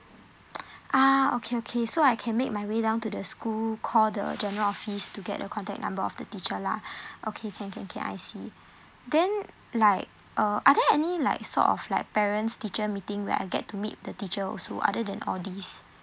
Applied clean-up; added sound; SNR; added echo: none; none; none; none.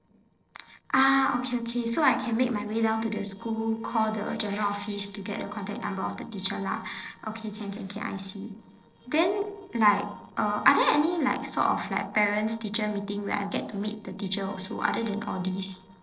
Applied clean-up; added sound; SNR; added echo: neural separator model SepFormer DNS4.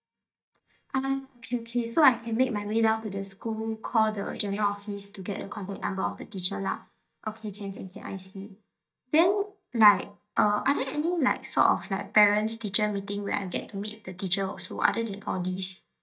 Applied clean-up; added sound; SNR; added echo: neural mask model DeepFilterNet 3.